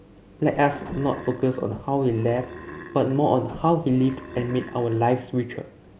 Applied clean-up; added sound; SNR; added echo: none; Burping, eructation + Printer; 16 dB; none.